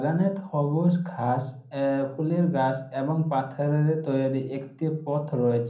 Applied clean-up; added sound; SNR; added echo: none; none; none; reverberation time 0.6 s.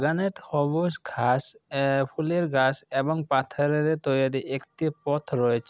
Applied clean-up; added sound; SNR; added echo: none; none; none; none.